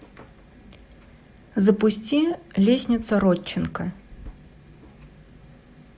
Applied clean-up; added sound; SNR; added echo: none; none; none; none.